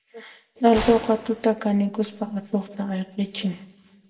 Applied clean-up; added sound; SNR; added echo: none; Gunshot, gunfire; 15 dB; reverberation time 1.2 s.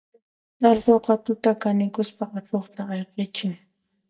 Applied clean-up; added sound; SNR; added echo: neural mask model DeepFilterNet 3.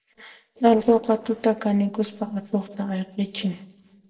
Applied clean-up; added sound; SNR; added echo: neural separator model SepFormer DNS4.